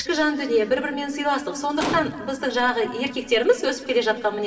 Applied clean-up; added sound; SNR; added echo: none; Gunshot, gunfire; 9 dB; reverberation time 1.9 s.